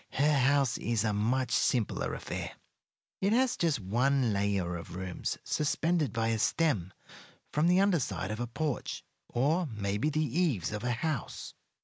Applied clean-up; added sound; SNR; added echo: none; none; none; none.